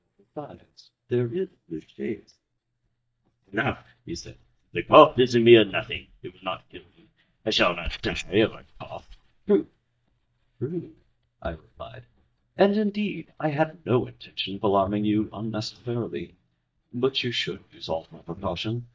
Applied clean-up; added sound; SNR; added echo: neural mask model DeepFilterNet 3.